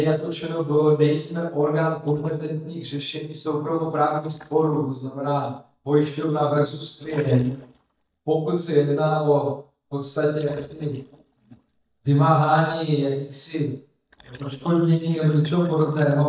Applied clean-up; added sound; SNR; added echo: neural mask model DeepFilterNet 3.